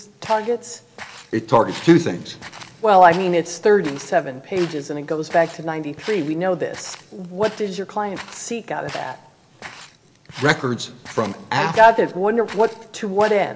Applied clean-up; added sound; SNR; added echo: none; Walk, footsteps; 19 dB; reverberation time 0.3 s.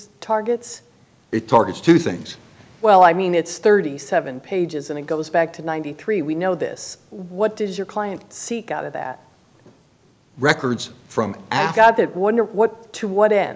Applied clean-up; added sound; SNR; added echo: none; none; none; none.